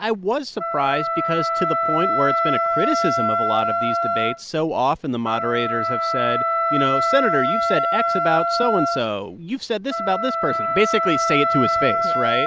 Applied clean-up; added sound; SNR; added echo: none; Wind instrument, woodwind instrument; -2 dB; none.